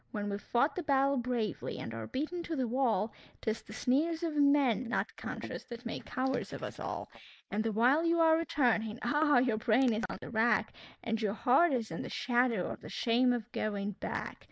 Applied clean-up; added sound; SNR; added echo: neural mask model Resemble Enhance denoiser.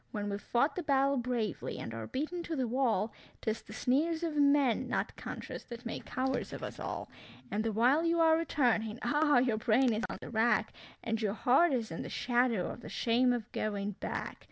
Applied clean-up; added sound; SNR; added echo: none; none; none; none.